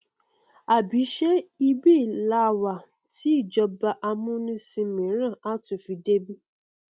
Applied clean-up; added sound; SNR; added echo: none; none; none; none.